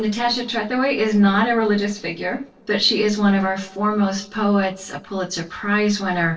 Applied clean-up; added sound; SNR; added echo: neural separator model SepFormer DNS4.